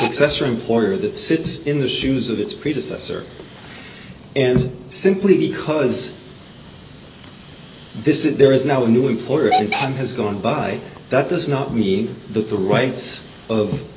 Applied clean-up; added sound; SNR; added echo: none; Hiss / Alarm / Train; 14 dB; none.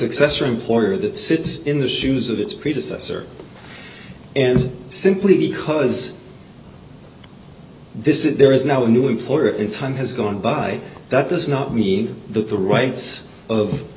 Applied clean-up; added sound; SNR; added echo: none; none; none; none.